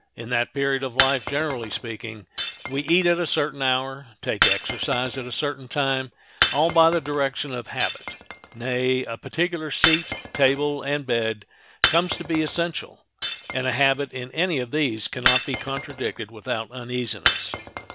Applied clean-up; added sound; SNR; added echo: none; Shatter; 5 dB; none.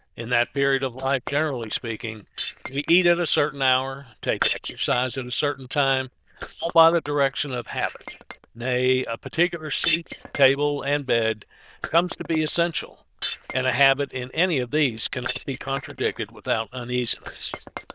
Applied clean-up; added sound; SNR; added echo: neural diffusion model UNIVERSE++.